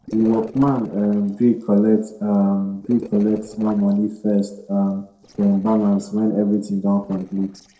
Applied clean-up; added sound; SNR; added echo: neural separator model SepFormer DNS4.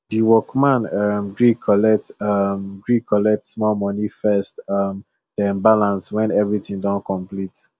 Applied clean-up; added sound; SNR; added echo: none; none; none; none.